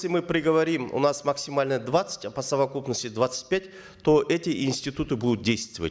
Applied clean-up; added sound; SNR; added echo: none; none; none; none.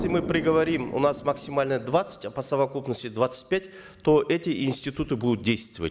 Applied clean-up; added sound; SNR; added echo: none; Explosion; 14 dB; none.